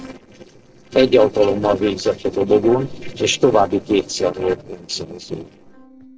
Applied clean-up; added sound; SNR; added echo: neural separator model SepFormer DNS4.